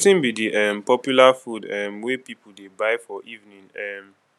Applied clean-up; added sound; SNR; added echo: none; none; none; none.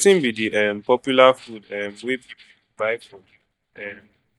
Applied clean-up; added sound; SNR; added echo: neural mask model DeepFilterNet 3.